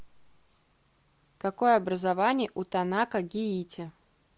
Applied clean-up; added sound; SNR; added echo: none; none; none; none.